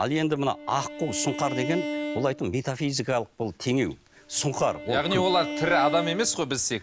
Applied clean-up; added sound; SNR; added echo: none; Bowed string instrument; 9 dB; none.